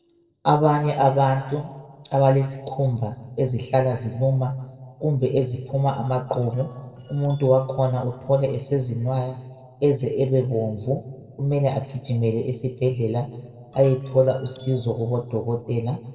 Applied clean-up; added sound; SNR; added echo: neural separator model SepFormer DNS4.